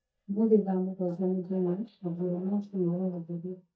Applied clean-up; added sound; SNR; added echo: neural mask model DeepFilterNet 3.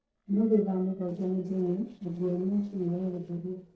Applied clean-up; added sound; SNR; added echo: neural separator model SepFormer DNS4.